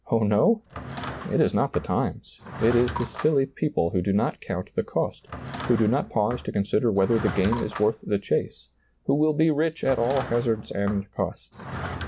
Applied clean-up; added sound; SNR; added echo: none; Drawer open or close / Wood; 13 dB; none.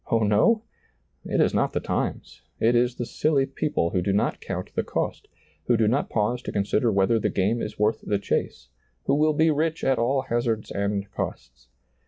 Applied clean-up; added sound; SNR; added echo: none; none; none; none.